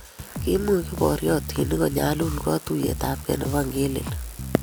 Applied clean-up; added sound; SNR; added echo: none; Bass guitar; 8 dB; none.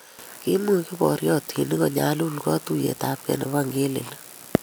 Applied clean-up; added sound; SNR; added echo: none; none; none; none.